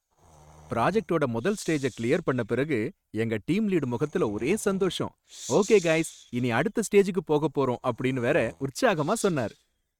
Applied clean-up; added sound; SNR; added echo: neural mask model RNNoise.